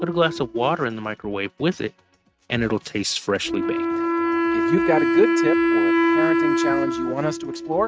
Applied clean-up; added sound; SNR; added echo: neural mask model RNNoise.